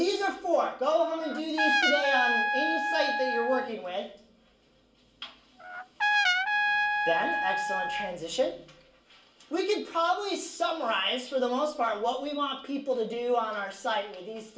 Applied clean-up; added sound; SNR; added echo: none; Trumpet; -1 dB; reverberation time 0.2 s.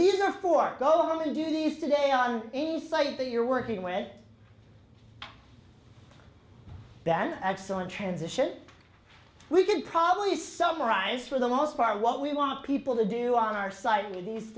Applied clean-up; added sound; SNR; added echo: none; none; none; none.